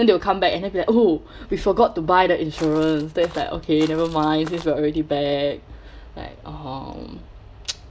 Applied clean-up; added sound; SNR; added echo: none; Walk, footsteps; 18 dB; none.